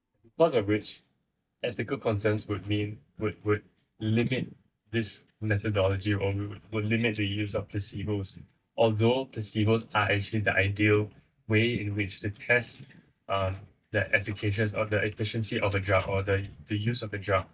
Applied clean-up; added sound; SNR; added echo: neural mask model DeepFilterNet 3.